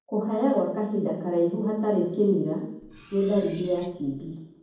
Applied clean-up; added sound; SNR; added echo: none; Cutlery, silverware; 16 dB; reverberation time 1.2 s.